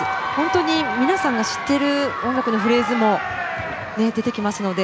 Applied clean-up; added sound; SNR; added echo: none; none; none; none.